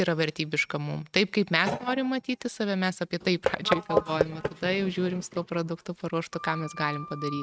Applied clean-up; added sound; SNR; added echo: neural mask model RNNoise.